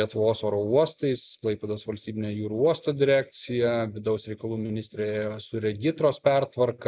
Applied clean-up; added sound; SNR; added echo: none; none; none; none.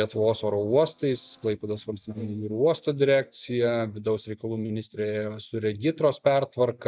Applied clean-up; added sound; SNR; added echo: neural mask model DeepFilterNet 3.